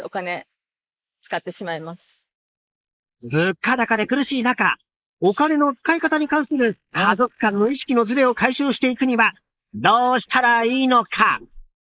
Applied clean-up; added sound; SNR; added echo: neural mask model Resemble Enhance denoiser.